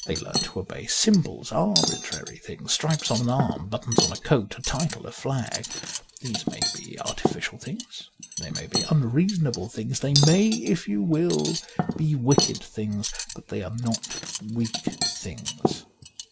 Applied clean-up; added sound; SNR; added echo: none; Cutlery, silverware; 4 dB; none.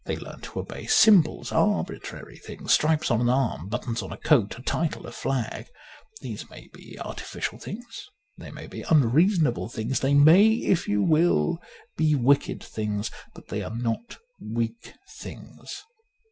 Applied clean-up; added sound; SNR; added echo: none; none; none; none.